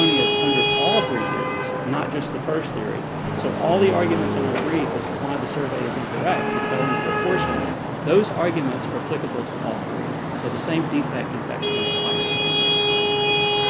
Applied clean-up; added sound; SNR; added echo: none; Traffic noise, roadway noise / Vehicle horn, car horn, honking; -2 dB; none.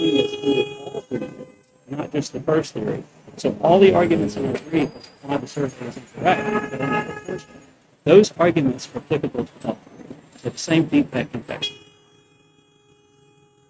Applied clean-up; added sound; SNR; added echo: neural mask model RNNoise.